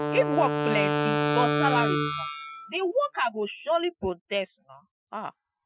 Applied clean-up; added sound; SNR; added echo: classical method Wiener filter.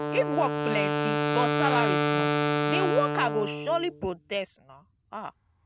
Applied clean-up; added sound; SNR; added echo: none; Wind instrument, woodwind instrument; -2 dB; none.